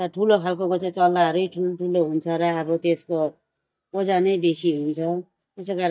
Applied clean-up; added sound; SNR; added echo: neural mask model DeepFilterNet 3.